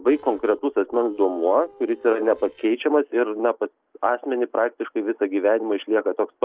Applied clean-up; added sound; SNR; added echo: neural separator model SepFormer DNS4.